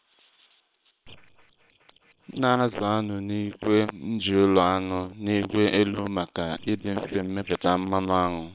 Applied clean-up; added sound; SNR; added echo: neural separator model SepFormer WHAM!.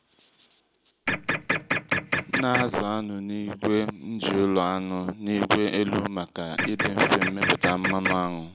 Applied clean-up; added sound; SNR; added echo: none; Printer; 1 dB; none.